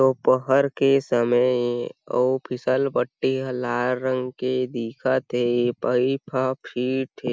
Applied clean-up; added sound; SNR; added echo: none; none; none; none.